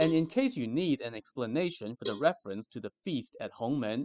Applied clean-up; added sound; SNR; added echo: classical method spectral subtraction.